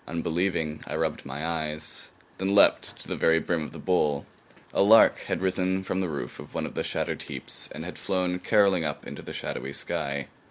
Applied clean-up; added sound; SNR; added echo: none; none; none; none.